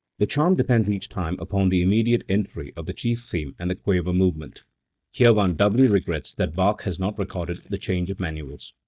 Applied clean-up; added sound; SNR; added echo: neural mask model DeepFilterNet 3.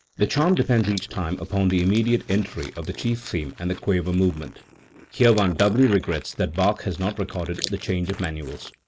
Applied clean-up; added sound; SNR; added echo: neural mask model Resemble Enhance denoiser.